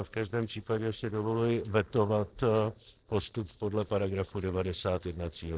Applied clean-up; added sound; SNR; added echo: neural separator model SepFormer DNS4.